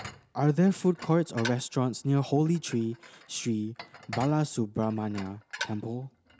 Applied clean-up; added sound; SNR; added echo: none; Dishes, pots, and pans; 16 dB; none.